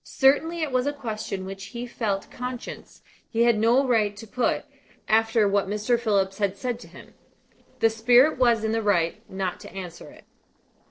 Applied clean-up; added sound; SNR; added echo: neural separator model SepFormer DNS4.